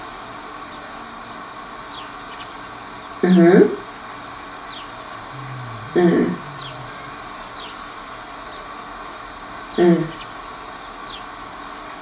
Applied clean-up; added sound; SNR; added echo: none; Bird / Fowl; 19 dB; reverberation time 0.3 s.